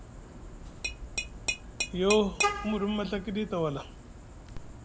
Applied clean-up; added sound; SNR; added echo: none; Vehicle horn, car horn, honking + Tap / Glass; 4 dB; none.